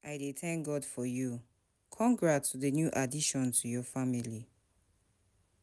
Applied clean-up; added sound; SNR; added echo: none; none; none; none.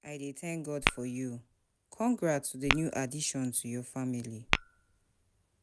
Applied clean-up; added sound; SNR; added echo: none; Tap / Glass; 2 dB; none.